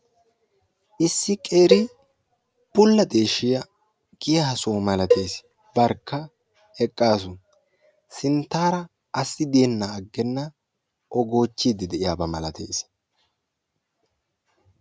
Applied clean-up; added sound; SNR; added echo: none; Cowbell; 3 dB; none.